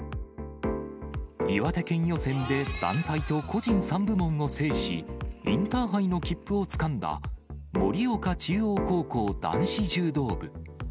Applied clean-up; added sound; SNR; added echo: none; none; none; none.